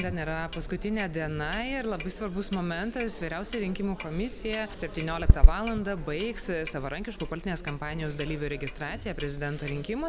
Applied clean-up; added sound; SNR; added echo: none; Clock; -3 dB; none.